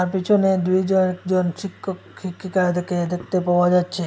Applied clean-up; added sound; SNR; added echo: none; none; none; none.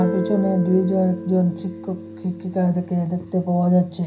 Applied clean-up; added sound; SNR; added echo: none; Guitar; 11 dB; reverberation time 0.4 s.